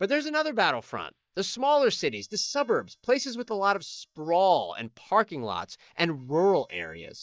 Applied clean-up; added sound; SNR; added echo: neural mask model DeepFilterNet 3.